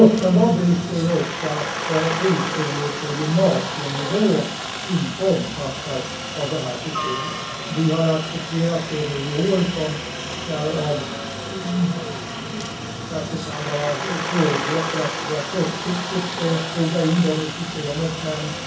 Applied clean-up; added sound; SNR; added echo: none; Aircraft; 6 dB; reverberation time 0.6 s.